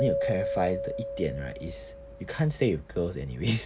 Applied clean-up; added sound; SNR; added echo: none; Keyboard (musical); 4 dB; none.